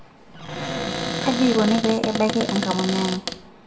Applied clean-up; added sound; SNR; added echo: none; Cupboard open or close; 3 dB; reverberation time 1.2 s.